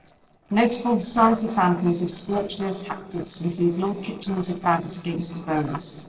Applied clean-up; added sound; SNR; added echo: neural separator model SepFormer DNS4.